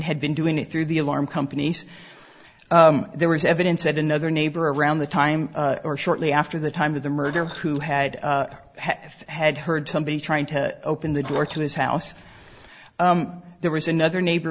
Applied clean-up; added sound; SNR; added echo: none; Keys jangling; 17 dB; none.